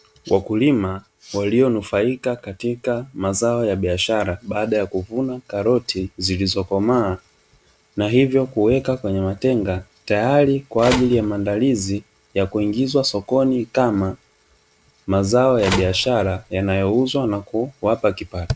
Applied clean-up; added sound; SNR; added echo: none; Telephone; 9 dB; none.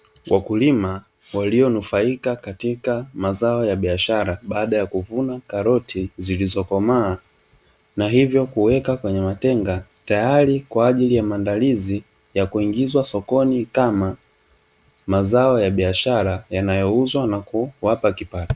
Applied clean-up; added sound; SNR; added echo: none; none; none; none.